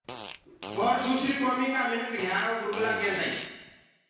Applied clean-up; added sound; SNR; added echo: none; Fart; 13 dB; reverberation time 1.0 s.